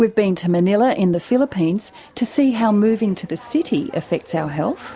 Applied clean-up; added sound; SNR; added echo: none; none; none; none.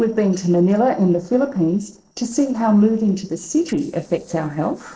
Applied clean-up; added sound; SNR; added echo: neural separator model SepFormer DNS4.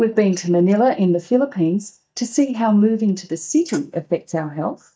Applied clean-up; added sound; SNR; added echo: neural mask model DeepFilterNet 3.